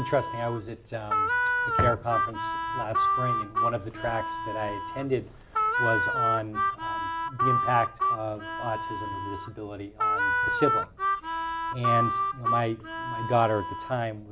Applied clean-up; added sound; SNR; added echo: none; Harmonica; -3 dB; none.